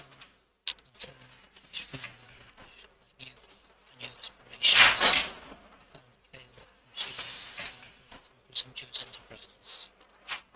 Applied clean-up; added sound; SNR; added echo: neural mask model RNNoise.